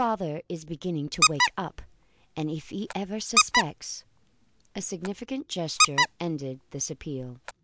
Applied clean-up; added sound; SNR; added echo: none; Squeak; -5 dB; none.